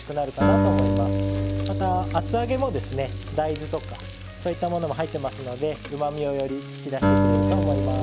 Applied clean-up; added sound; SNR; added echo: none; Acoustic guitar; -2 dB; none.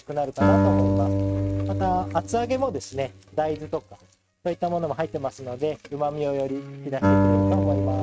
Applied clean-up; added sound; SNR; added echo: neural mask model RNNoise.